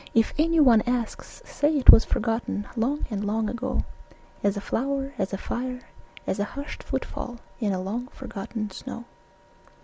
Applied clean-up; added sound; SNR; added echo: none; none; none; none.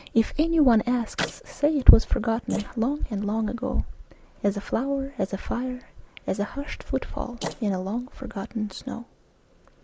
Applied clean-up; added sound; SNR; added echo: neural mask model Resemble Enhance denoiser.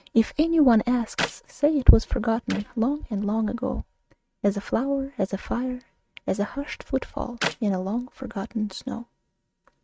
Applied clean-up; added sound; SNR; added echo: neural mask model RNNoise.